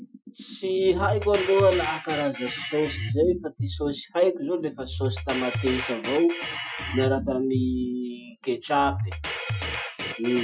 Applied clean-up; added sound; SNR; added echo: classical method Wiener filter.